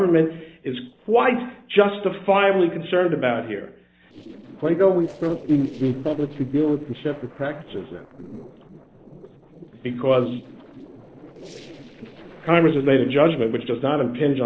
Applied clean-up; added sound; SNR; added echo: neural separator model SepFormer DNS4.